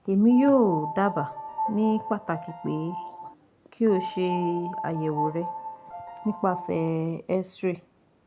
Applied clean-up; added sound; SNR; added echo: none; Piano; 8 dB; none.